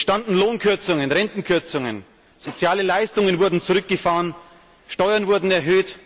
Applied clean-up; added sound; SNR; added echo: none; none; none; none.